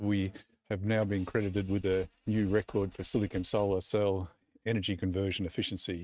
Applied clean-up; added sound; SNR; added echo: neural mask model RNNoise.